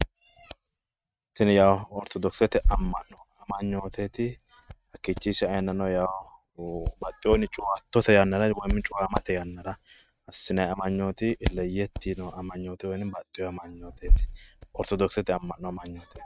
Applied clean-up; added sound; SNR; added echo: neural mask model RNNoise.